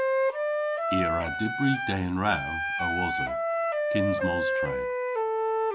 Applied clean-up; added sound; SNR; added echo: none; Wind instrument, woodwind instrument; -4 dB; none.